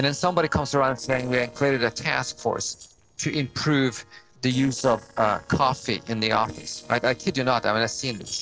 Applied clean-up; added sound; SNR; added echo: neural separator model SepFormer DNS4.